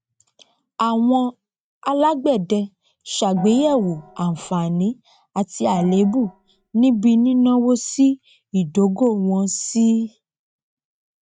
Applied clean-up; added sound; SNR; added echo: neural mask model RNNoise.